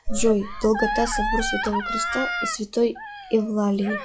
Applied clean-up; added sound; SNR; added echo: classical method log-MMSE.